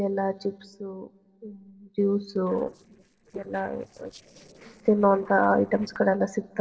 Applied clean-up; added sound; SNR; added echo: neural separator model SepFormer DNS4.